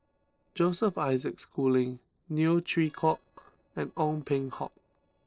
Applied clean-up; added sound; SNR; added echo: neural separator model SepFormer DNS4.